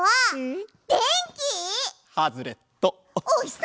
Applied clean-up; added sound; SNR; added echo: none; none; none; none.